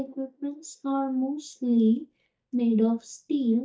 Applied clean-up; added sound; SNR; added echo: neural mask model DeepFilterNet 3.